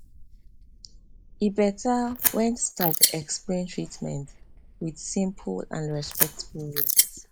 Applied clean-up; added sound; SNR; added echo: neural mask model Resemble Enhance denoiser.